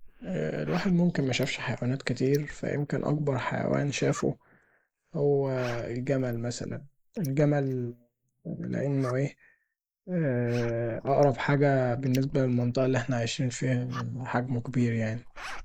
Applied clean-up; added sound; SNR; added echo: neural mask model Resemble Enhance denoiser.